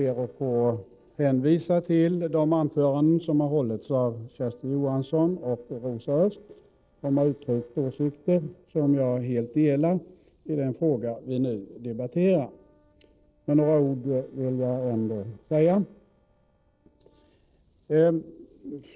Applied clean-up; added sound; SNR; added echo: neural separator model SepFormer DNS4.